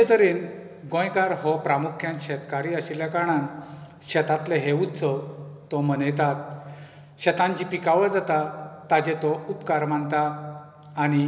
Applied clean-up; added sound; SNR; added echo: none; none; none; none.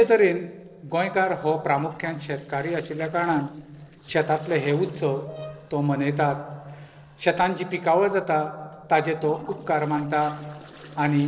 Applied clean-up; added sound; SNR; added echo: neural separator model SepFormer DNS4.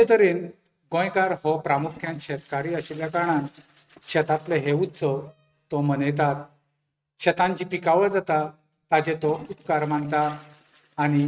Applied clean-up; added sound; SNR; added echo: neural mask model RNNoise.